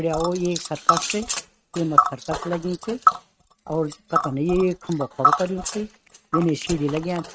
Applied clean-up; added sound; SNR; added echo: neural mask model RNNoise.